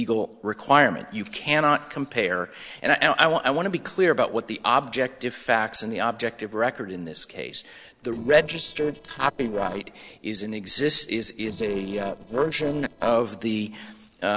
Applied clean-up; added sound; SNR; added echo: neural separator model SepFormer DNS4.